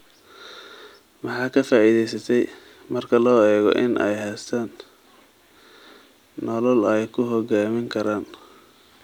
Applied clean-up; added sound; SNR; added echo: none; none; none; none.